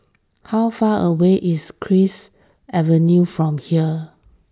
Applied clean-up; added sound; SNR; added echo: none; none; none; none.